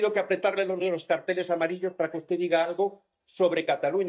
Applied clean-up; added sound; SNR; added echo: neural mask model DeepFilterNet 3.